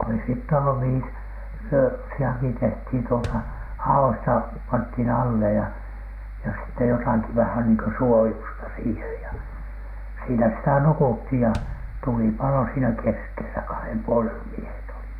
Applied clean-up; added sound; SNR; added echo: none; Bass drum; 14 dB; none.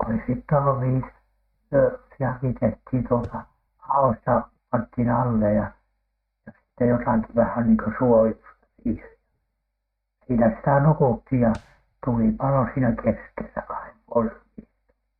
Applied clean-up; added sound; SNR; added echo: neural mask model RNNoise.